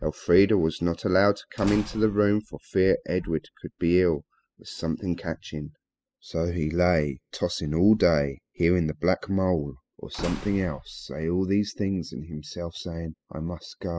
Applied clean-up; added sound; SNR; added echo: classical method spectral subtraction.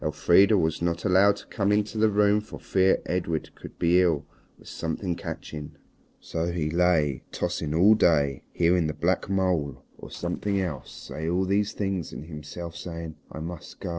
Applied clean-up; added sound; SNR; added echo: neural separator model SepFormer DNS4.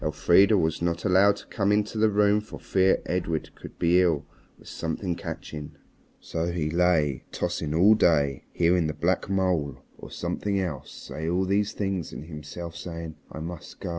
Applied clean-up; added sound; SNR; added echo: none; none; none; none.